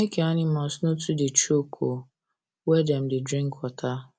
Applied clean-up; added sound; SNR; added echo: none; none; none; none.